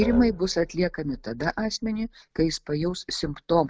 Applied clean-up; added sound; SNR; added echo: none; Musical instrument; 14 dB; none.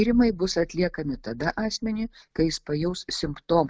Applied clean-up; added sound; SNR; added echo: none; none; none; none.